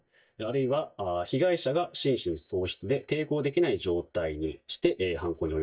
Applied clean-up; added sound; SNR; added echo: neural mask model DeepFilterNet 3.